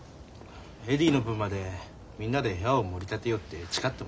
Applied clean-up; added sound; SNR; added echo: none; Fireworks; 18 dB; none.